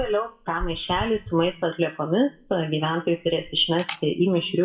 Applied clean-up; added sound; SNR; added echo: classical method WPE with log-MMSE.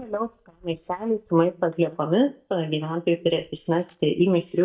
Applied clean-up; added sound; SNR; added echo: neural mask model DeepFilterNet 3.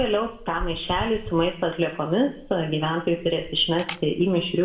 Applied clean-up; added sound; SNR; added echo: none; Camera; 14 dB; reverberation time 0.5 s.